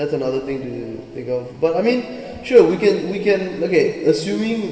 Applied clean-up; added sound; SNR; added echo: none; none; none; reverberation time 2.5 s.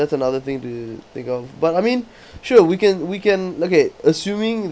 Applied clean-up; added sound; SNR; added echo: none; none; none; none.